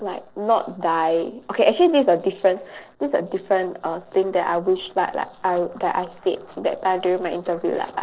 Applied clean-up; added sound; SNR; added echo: neural separator model SepFormer DNS4.